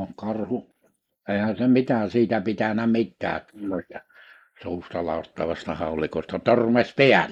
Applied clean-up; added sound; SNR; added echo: neural mask model Resemble Enhance denoiser.